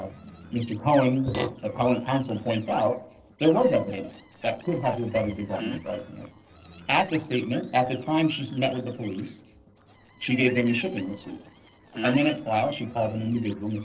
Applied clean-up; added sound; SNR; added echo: neural separator model SepFormer DNS4.